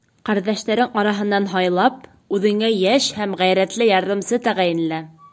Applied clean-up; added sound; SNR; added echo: none; none; none; none.